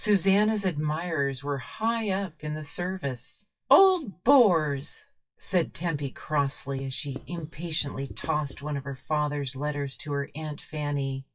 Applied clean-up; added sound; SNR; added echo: classical method WPE with log-MMSE.